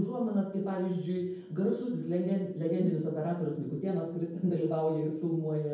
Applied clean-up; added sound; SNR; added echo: none; none; none; reverberation time 0.9 s.